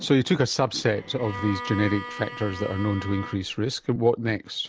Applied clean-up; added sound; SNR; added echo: none; Bowed string instrument; 12 dB; none.